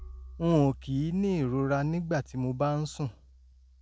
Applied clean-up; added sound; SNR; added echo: none; Hammer; 19 dB; none.